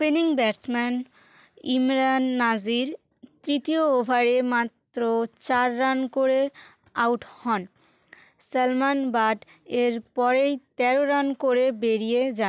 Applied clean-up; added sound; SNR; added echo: none; none; none; none.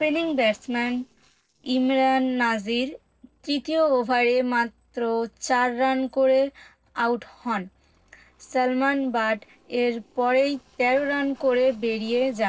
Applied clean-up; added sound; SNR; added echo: neural separator model SepFormer DNS4.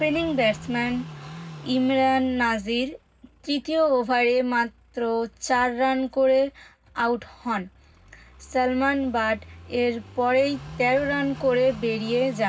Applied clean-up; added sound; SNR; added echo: none; Car passing by / Idling; 18 dB; reverberation time 0.4 s.